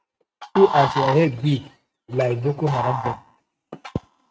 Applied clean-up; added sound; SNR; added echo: neural mask model RNNoise.